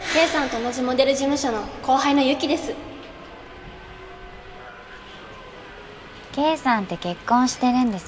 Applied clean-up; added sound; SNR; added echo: none; Subway, metro, underground; 17 dB; none.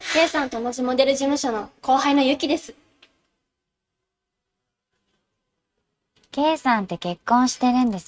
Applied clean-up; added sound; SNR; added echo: neural mask model RNNoise.